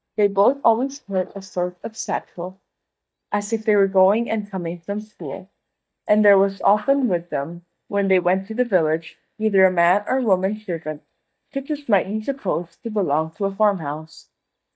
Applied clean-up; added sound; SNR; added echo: neural mask model DeepFilterNet 3.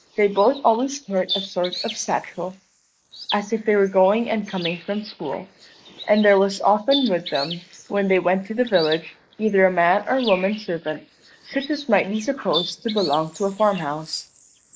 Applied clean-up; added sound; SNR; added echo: neural mask model Resemble Enhance denoiser.